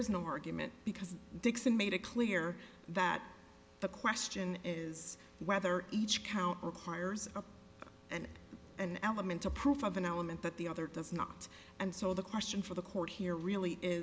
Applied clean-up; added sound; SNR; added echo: none; none; none; none.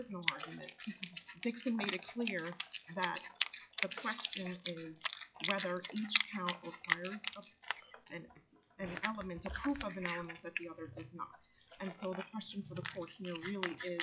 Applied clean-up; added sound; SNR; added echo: classical method log-MMSE.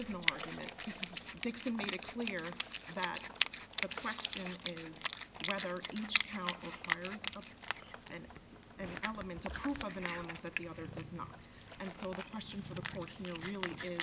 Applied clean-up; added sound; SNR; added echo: none; Wind instrument, woodwind instrument; -5 dB; none.